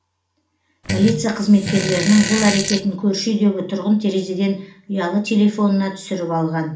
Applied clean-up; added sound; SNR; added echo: none; Fart; 5 dB; reverberation time 0.4 s.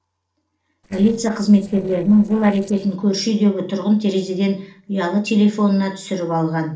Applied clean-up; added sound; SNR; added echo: neural separator model SepFormer DNS4.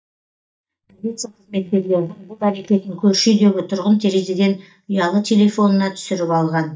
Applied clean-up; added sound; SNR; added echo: neural mask model DeepFilterNet 3.